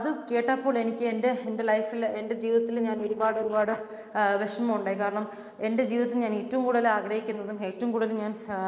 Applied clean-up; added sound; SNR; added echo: neural separator model SepFormer DNS4.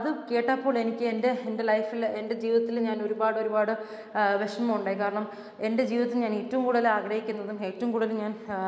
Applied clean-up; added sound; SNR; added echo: none; none; none; none.